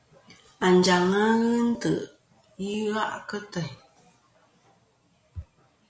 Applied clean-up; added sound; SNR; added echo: none; none; none; none.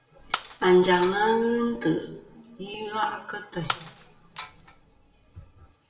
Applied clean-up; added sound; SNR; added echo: none; Shatter; 10 dB; reverberation time 1.8 s.